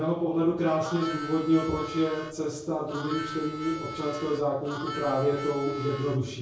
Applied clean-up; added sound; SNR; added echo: none; Harmonica; 10 dB; reverberation time 0.6 s.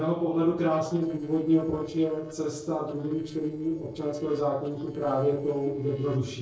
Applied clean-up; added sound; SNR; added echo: neural separator model SepFormer DNS4.